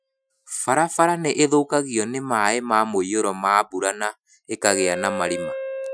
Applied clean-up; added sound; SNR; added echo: classical method Wiener filter.